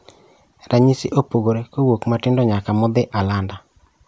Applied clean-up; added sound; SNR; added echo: none; none; none; none.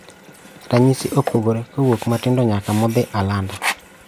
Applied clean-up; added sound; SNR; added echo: none; Sink (filling or washing); 12 dB; none.